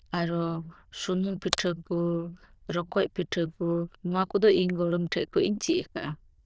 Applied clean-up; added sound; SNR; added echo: neural diffusion model UNIVERSE++.